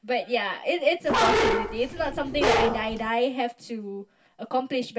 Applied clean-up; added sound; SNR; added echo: none; Bark; -3 dB; reverberation time 0.2 s.